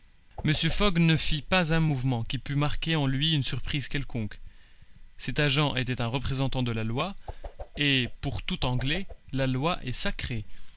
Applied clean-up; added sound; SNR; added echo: none; Whoosh, swoosh, swish; 16 dB; none.